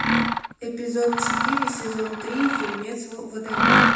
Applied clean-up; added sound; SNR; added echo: none; Mechanisms; -5 dB; reverberation time 0.8 s.